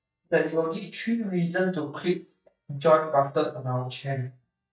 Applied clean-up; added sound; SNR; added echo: neural mask model DeepFilterNet 3.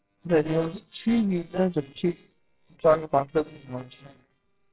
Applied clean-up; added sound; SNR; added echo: neural separator model SepFormer WHAMR!.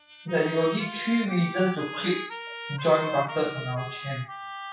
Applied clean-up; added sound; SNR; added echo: classical method WPE with log-MMSE.